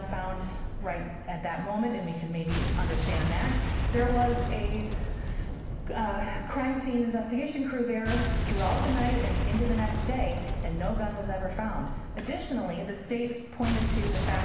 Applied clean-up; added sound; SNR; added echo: none; Boom; -1 dB; reverberation time 1.0 s.